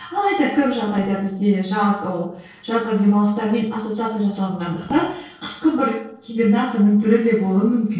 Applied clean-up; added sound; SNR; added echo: neural separator model SepFormer DNS4.